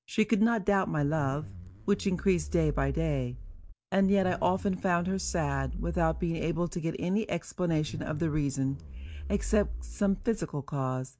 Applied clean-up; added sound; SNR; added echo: none; Zipper (clothing); 10 dB; none.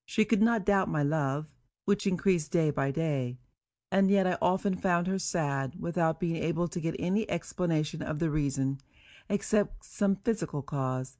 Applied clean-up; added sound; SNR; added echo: none; none; none; none.